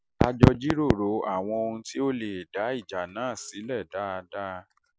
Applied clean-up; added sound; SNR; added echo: none; none; none; none.